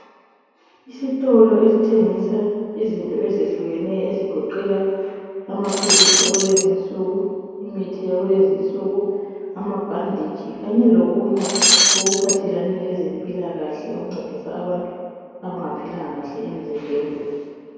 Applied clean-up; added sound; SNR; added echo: none; Shatter; -5 dB; reverberation time 2.2 s.